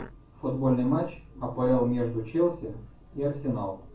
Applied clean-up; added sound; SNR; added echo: none; none; none; reverberation time 0.3 s.